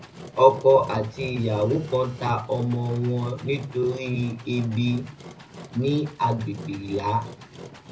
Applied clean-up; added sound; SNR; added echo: none; Engine; 18 dB; reverberation time 0.4 s.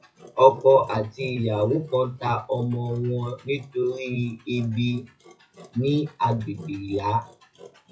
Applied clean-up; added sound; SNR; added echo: classical method WPE with log-MMSE.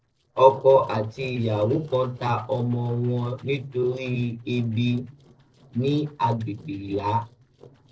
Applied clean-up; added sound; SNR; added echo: neural separator model SepFormer DNS4.